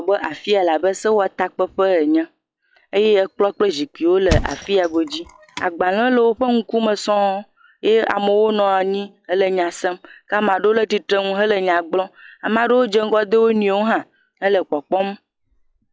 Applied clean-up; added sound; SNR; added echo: classical method log-MMSE.